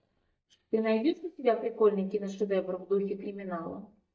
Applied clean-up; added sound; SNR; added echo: neural mask model DeepFilterNet 3.